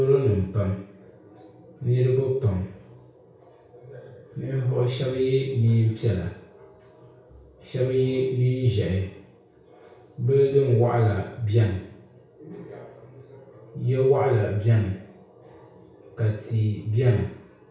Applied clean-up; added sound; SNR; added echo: none; none; none; reverberation time 0.6 s.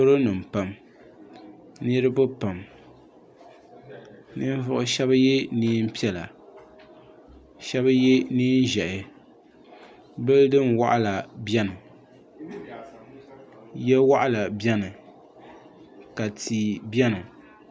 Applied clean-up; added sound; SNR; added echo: none; none; none; none.